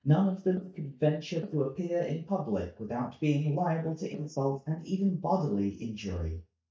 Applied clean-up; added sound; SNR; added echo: neural mask model DeepFilterNet 3.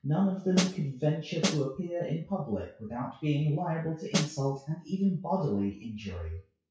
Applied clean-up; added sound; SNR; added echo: classical method WPE with log-MMSE.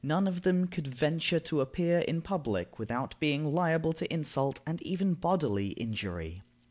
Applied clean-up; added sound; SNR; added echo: none; none; none; none.